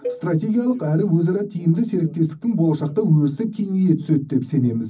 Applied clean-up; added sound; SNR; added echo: none; Cowbell; 16 dB; reverberation time 0.4 s.